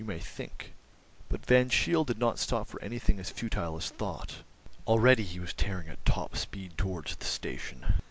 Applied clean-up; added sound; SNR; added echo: none; none; none; none.